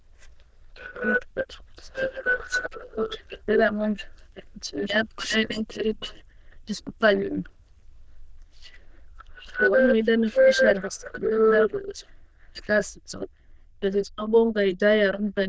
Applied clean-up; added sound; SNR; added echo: neural diffusion model UNIVERSE++.